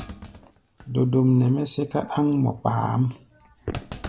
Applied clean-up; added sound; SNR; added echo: none; Thump, thud; 18 dB; none.